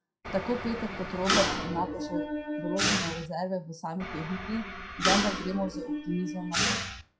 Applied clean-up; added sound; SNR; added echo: classical method WPE with log-MMSE.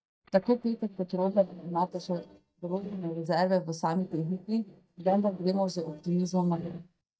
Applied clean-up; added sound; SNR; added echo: neural mask model DeepFilterNet 3.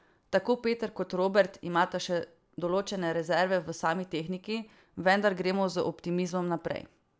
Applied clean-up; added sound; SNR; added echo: none; none; none; none.